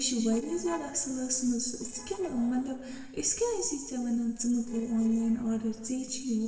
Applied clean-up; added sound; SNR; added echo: neural separator model SepFormer DNS4.